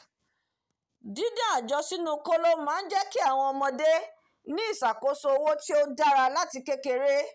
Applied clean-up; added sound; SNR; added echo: none; none; none; none.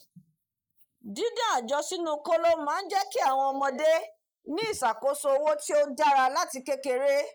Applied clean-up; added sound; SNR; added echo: neural mask model Resemble Enhance denoiser.